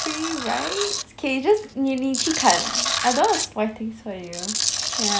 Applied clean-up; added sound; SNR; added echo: none; Tools; 3 dB; none.